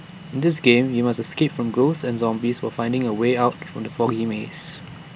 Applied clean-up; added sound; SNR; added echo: none; none; none; none.